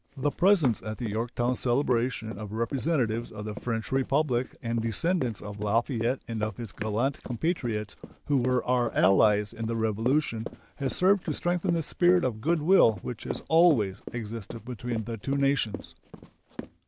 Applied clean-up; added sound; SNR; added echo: none; Run; 15 dB; none.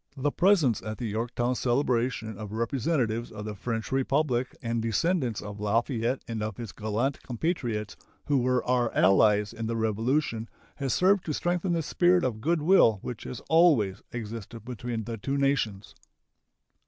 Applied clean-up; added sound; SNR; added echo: none; none; none; none.